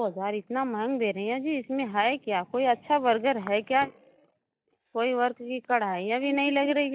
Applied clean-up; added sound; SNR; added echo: neural mask model DeepFilterNet 3.